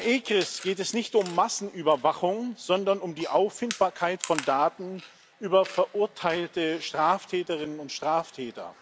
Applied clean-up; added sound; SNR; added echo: none; Chewing, mastication; 18 dB; none.